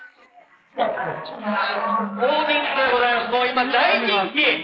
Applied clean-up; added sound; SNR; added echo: neural mask model Resemble Enhance denoiser.